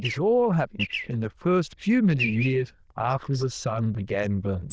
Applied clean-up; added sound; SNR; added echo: neural diffusion model UNIVERSE++.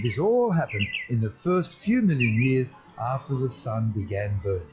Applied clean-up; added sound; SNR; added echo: classical method log-MMSE.